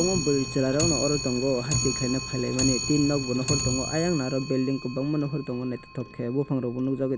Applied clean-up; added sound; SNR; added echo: none; Clock; 5 dB; none.